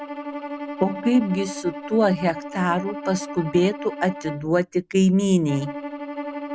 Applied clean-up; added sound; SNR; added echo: none; Bowed string instrument; 10 dB; none.